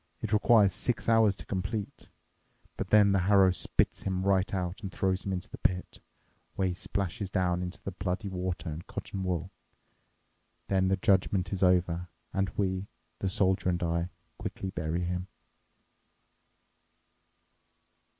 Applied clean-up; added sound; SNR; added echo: none; none; none; none.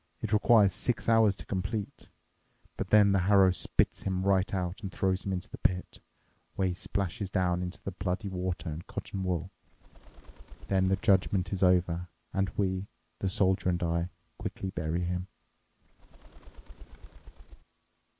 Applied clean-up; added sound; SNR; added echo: none; Bird; 17 dB; none.